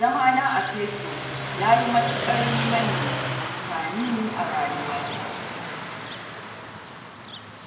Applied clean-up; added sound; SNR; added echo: none; Car passing by; 4 dB; reverberation time 0.9 s.